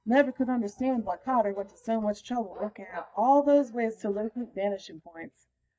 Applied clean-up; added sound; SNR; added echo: neural mask model DeepFilterNet 3.